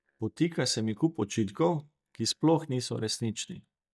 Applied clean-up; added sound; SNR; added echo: neural mask model DeepFilterNet 3.